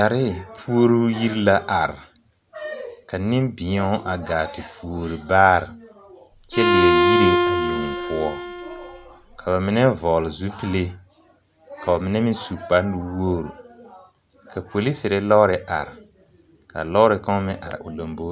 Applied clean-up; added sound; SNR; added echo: none; Bowed string instrument; -1 dB; none.